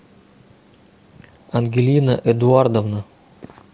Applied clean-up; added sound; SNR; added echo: none; none; none; none.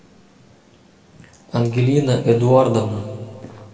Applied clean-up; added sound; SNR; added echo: none; none; none; reverberation time 1.6 s.